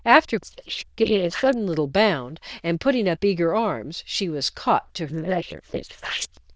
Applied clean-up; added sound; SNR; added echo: neural diffusion model UNIVERSE++.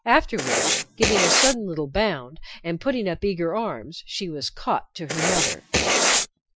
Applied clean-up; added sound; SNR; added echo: classical method Wiener filter.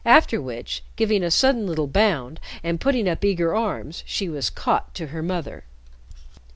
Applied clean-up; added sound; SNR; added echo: none; none; none; none.